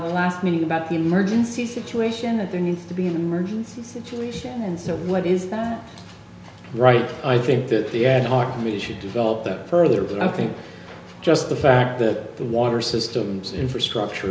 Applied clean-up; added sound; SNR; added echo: none; none; none; none.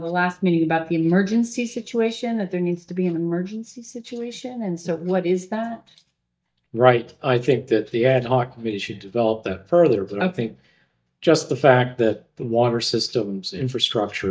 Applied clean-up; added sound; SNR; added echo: neural mask model DeepFilterNet 3.